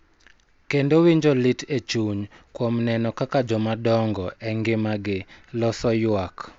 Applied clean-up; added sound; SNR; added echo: none; none; none; none.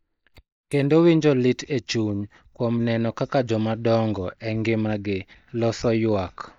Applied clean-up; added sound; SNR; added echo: neural mask model DeepFilterNet 3.